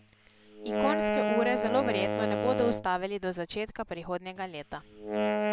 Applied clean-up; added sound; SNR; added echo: none; Wind instrument, woodwind instrument; -1 dB; none.